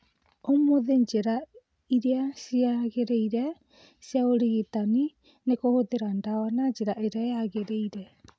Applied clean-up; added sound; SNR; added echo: none; none; none; none.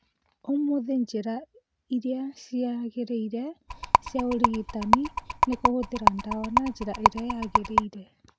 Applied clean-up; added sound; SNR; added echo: none; Rattle; -5 dB; none.